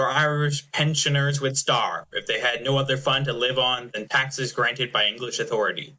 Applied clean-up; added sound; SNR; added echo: neural mask model Resemble Enhance denoiser.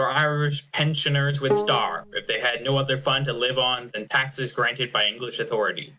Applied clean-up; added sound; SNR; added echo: none; Bowed string instrument; 7 dB; none.